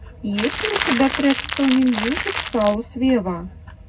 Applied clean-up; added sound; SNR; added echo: none; Crackle; 4 dB; reverberation time 0.3 s.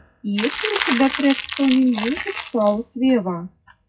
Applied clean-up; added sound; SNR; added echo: classical method WPE with log-MMSE.